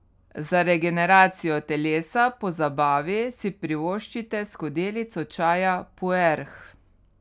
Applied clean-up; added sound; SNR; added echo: none; none; none; none.